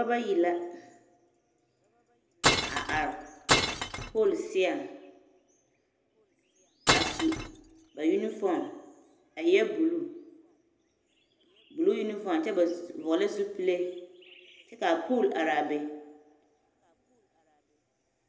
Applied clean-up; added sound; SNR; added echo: none; Glass; -2 dB; reverberation time 0.8 s.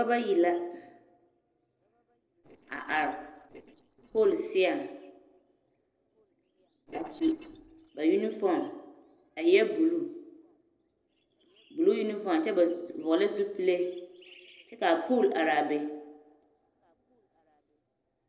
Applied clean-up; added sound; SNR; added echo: neural separator model SepFormer DNS4.